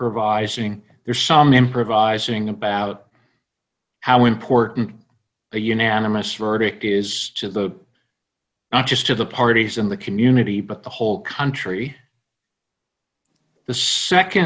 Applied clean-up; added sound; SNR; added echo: none; none; none; none.